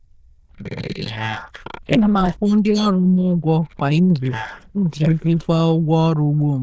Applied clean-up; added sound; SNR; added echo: neural diffusion model UNIVERSE++.